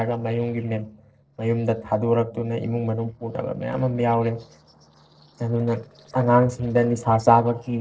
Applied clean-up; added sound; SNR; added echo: neural separator model SepFormer DNS4.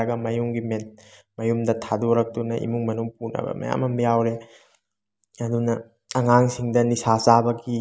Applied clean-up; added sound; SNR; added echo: none; none; none; none.